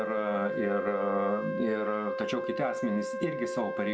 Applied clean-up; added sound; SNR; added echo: none; Wind instrument, woodwind instrument; 3 dB; none.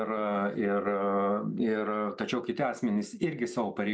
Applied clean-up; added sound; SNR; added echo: none; none; none; none.